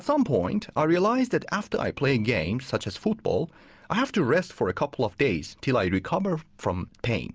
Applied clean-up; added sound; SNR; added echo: none; none; none; none.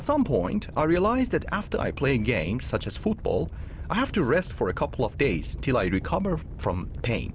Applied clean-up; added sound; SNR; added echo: none; Animal; 10 dB; none.